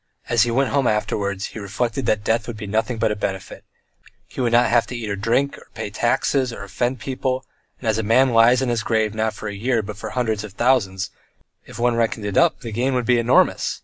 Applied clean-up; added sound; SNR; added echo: none; none; none; none.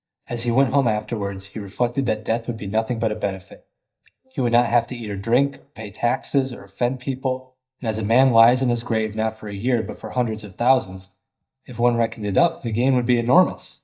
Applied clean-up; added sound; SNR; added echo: neural mask model DeepFilterNet 3.